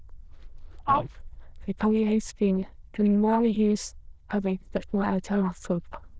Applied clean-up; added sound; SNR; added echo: neural diffusion model UNIVERSE++.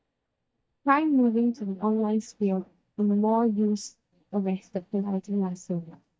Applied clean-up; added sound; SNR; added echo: neural mask model DeepFilterNet 3.